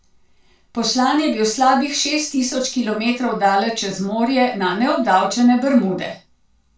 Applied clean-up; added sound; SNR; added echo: none; none; none; reverberation time 0.2 s.